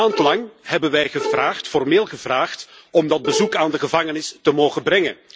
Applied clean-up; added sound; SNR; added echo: none; Bowed string instrument; 7 dB; none.